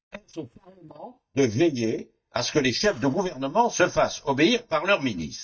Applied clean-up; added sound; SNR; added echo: neural mask model DeepFilterNet 3.